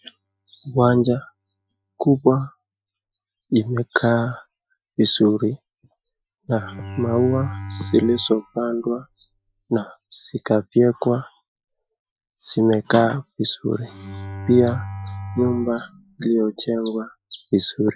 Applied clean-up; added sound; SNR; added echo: classical method Wiener filter.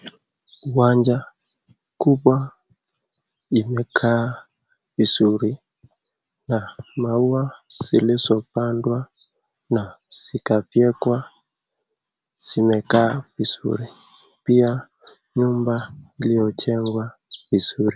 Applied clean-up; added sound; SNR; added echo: none; none; none; none.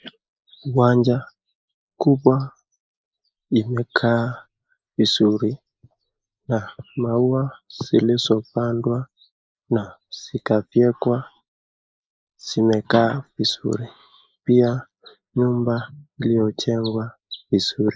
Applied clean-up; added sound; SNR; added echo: neural mask model Resemble Enhance denoiser.